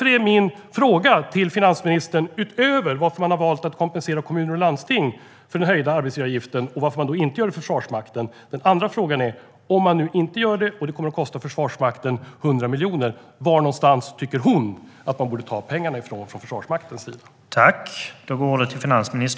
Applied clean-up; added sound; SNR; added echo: none; none; none; none.